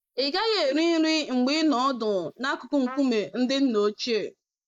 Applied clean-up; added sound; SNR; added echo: neural mask model Resemble Enhance denoiser.